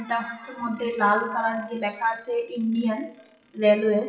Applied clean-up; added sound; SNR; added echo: classical method WPE with log-MMSE.